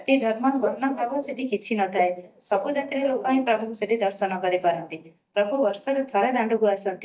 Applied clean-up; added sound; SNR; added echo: neural mask model DeepFilterNet 3.